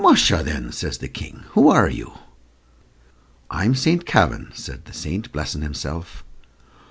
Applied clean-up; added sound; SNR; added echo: none; none; none; none.